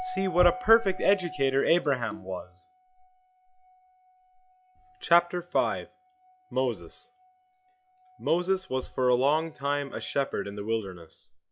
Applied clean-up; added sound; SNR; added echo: classical method log-MMSE.